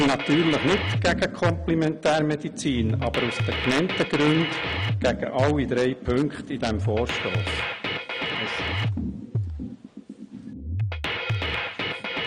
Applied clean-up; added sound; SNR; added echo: none; Drum kit; 2 dB; none.